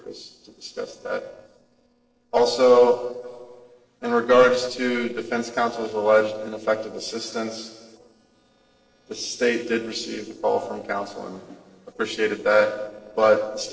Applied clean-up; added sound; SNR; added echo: neural separator model SepFormer DNS4.